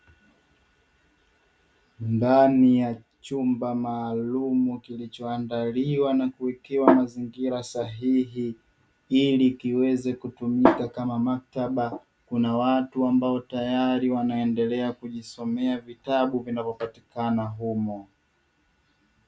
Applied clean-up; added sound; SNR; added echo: none; none; none; none.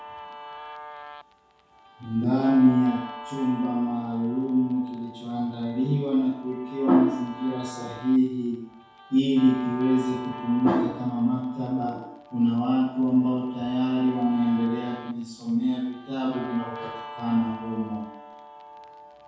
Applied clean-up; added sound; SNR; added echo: none; Guitar; 16 dB; reverberation time 0.6 s.